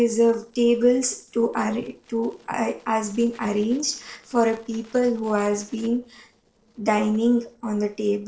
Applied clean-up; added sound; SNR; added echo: neural separator model SepFormer DNS4.